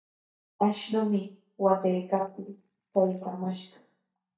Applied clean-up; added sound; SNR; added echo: neural mask model DeepFilterNet 3.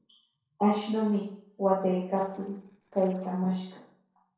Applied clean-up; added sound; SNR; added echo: neural separator model SepFormer DNS4.